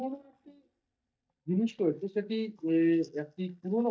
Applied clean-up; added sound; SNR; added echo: neural mask model DeepFilterNet 3.